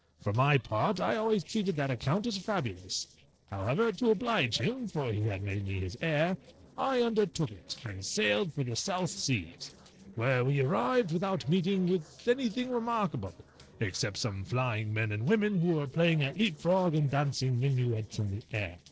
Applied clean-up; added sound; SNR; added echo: neural separator model SepFormer DNS4.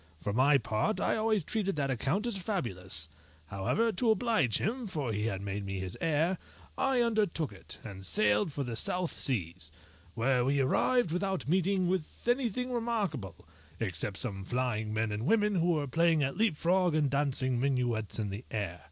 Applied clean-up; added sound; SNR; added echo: none; none; none; none.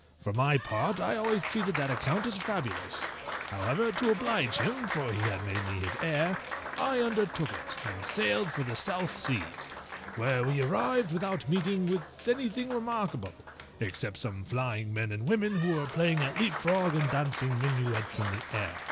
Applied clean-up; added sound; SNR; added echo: none; Applause; 8 dB; none.